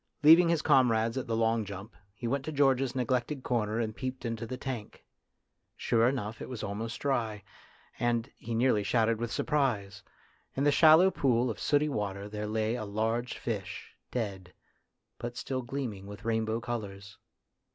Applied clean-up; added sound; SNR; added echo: none; none; none; none.